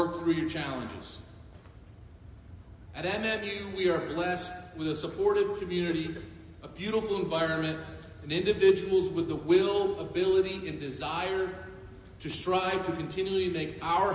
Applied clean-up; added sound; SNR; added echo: none; none; none; none.